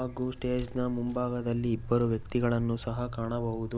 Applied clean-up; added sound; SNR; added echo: none; Vehicle; 13 dB; none.